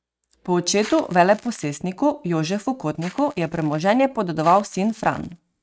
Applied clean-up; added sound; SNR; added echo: neural mask model RNNoise.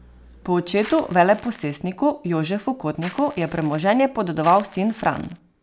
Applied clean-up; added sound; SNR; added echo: none; Crackle; 19 dB; none.